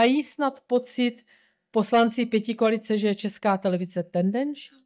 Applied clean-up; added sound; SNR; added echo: neural mask model DeepFilterNet 3.